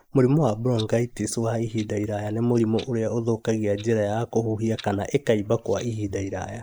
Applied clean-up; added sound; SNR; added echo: neural mask model Resemble Enhance denoiser.